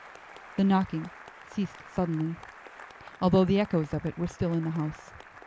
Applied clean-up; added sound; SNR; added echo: none; Applause; 19 dB; none.